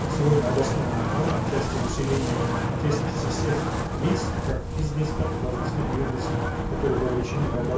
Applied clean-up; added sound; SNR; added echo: none; Wind; -2 dB; reverberation time 0.2 s.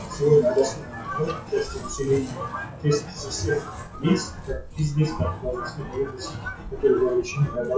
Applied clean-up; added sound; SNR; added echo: classical method WPE with log-MMSE.